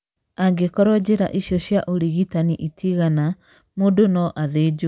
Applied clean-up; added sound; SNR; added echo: none; none; none; none.